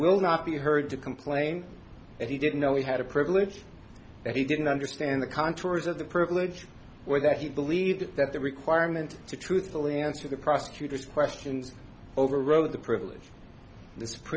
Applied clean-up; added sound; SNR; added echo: none; none; none; none.